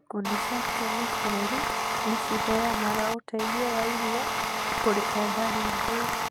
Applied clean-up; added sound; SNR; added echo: none; Tools; -3 dB; none.